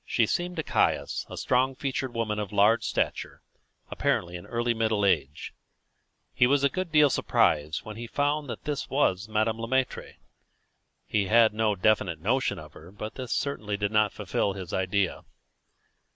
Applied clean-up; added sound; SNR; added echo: none; none; none; none.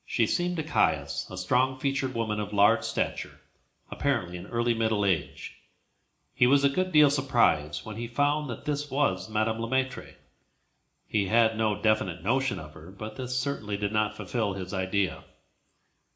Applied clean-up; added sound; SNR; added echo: none; none; none; reverberation time 0.4 s.